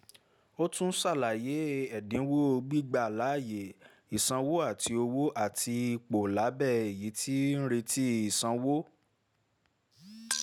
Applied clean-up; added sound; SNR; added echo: none; none; none; none.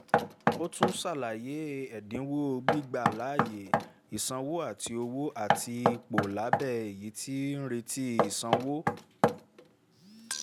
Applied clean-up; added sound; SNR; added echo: none; Knock; -2 dB; none.